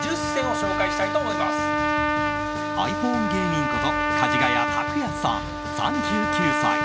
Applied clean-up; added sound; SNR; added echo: none; Trumpet; -2 dB; none.